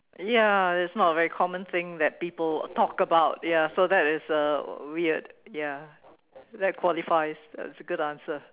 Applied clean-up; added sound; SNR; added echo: none; none; none; none.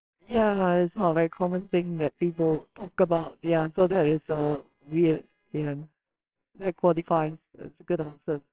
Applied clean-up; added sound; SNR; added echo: neural separator model SepFormer WHAMR!.